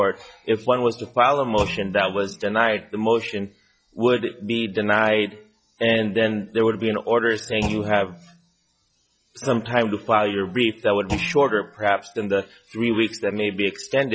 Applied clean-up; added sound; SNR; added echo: classical method log-MMSE.